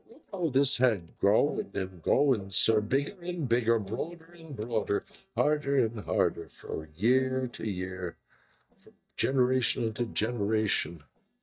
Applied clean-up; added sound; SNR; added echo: neural mask model DeepFilterNet 3.